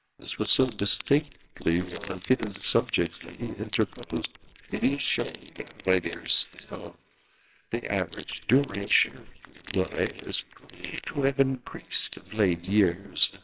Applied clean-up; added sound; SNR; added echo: neural separator model SepFormer WHAMR!.